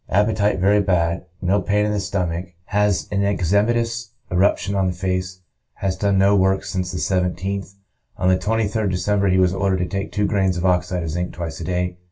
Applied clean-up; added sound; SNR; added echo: none; none; none; reverberation time 0.2 s.